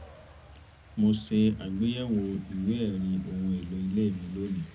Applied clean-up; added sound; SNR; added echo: none; Truck; 19 dB; reverberation time 0.4 s.